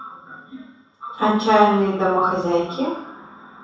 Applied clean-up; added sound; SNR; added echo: none; none; none; reverberation time 0.7 s.